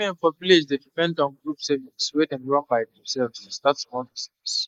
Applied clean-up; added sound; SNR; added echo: neural mask model Resemble Enhance denoiser.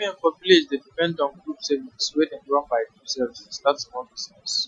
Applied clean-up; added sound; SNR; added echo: classical method Wiener filter.